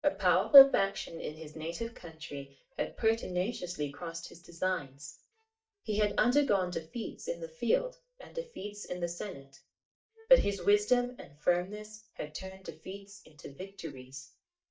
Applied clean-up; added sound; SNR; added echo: neural mask model DeepFilterNet 3.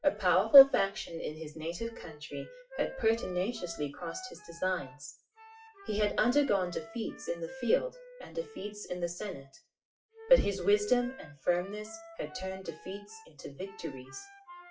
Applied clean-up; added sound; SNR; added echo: classical method WPE with log-MMSE.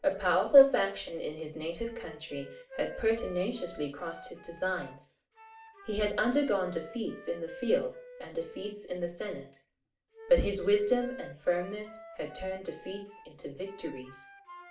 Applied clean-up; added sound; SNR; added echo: none; Wind instrument, woodwind instrument; 18 dB; reverberation time 0.4 s.